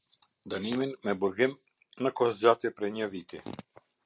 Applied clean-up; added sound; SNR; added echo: none; none; none; none.